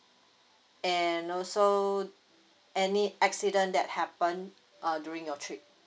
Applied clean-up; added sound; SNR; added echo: none; none; none; none.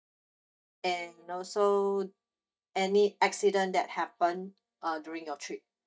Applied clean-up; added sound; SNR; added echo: neural mask model DeepFilterNet 3.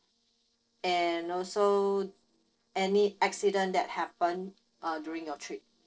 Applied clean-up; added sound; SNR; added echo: neural separator model SepFormer DNS4.